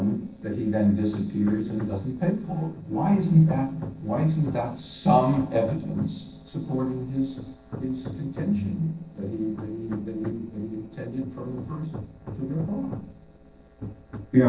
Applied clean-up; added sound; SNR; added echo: neural separator model SepFormer DNS4.